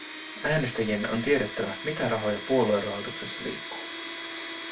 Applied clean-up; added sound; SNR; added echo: none; Domestic sounds, home sounds; 8 dB; reverberation time 0.2 s.